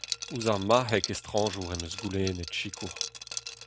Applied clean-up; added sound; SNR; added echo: none; Liquid; 8 dB; none.